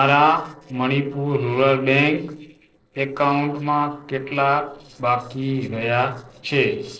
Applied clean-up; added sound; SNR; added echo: neural separator model SepFormer DNS4.